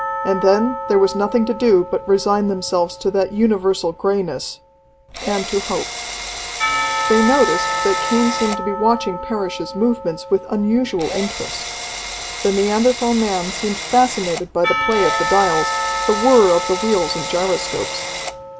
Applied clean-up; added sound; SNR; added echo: none; Drill + Church bell / Percussion; 6 dB; none.